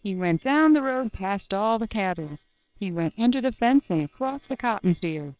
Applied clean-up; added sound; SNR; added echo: neural separator model SepFormer WHAM!.